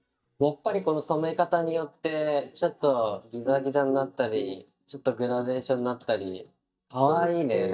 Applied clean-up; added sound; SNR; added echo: neural mask model DeepFilterNet 3.